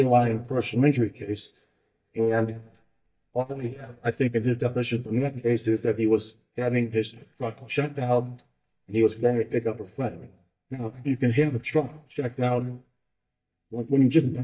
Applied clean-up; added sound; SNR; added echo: neural mask model DeepFilterNet 3.